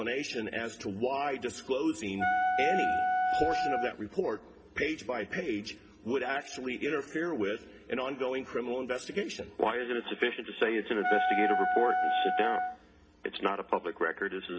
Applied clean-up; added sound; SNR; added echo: none; Wind instrument, woodwind instrument; -3 dB; reverberation time 0.3 s.